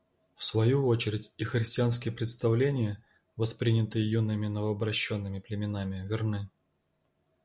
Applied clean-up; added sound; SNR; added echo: none; none; none; none.